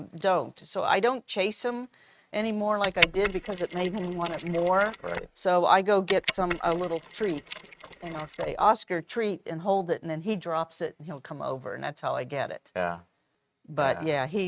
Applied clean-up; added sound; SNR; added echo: neural mask model RNNoise.